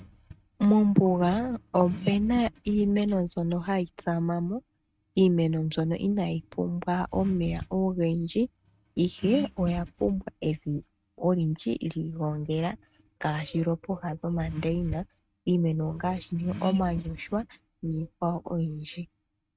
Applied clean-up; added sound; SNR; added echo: neural mask model RNNoise.